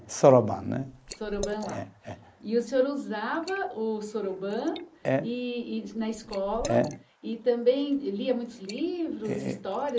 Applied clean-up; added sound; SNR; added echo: neural mask model Resemble Enhance denoiser.